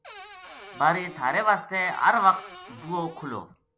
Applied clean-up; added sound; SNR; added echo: none; Cupboard open or close / Door; 18 dB; none.